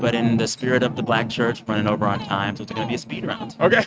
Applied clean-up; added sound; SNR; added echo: neural mask model RNNoise.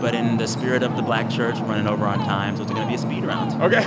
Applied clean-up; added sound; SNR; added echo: none; Ocean; 1 dB; none.